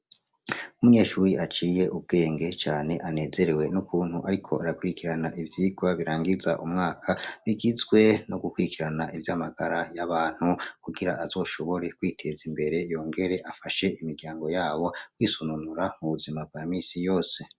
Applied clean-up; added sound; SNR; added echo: none; none; none; none.